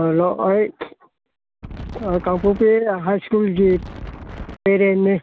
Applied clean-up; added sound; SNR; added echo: none; Wind; 13 dB; none.